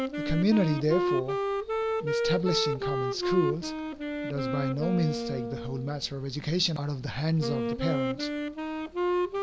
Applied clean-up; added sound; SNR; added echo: none; Wind instrument, woodwind instrument; 1 dB; none.